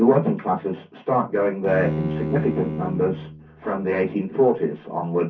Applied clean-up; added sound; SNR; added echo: none; Bowed string instrument; 8 dB; reverberation time 0.3 s.